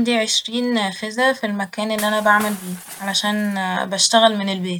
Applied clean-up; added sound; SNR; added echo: none; Shatter / Crushing; 16 dB; none.